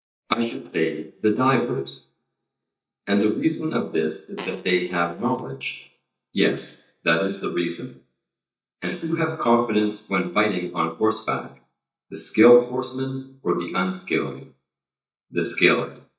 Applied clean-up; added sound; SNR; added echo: neural mask model DeepFilterNet 3.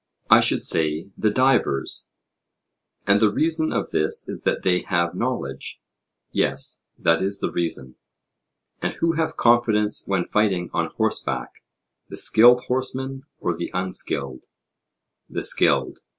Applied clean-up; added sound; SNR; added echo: none; none; none; none.